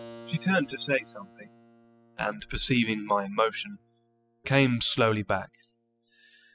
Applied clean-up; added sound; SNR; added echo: classical method spectral subtraction.